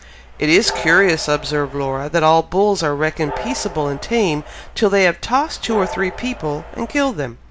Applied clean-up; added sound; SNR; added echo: none; Train; 14 dB; none.